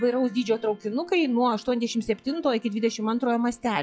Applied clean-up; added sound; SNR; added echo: classical method log-MMSE.